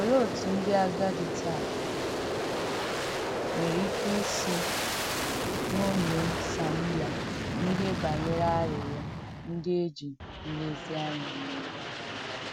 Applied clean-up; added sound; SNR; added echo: none; Aircraft; 0 dB; none.